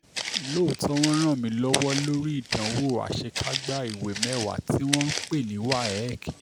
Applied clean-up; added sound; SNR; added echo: none; Walk, footsteps; 6 dB; none.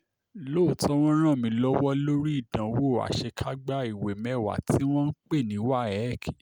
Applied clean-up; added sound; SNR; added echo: none; none; none; none.